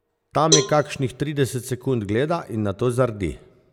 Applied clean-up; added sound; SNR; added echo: none; Cowbell; 5 dB; none.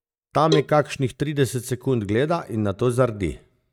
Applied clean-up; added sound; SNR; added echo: neural mask model DeepFilterNet 3.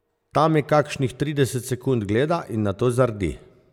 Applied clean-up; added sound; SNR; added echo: none; none; none; none.